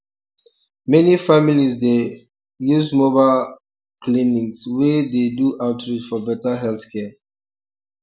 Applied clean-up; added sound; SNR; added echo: none; none; none; none.